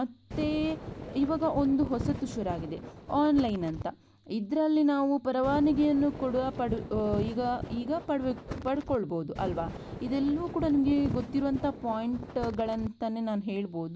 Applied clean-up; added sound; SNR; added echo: none; Wind; 9 dB; none.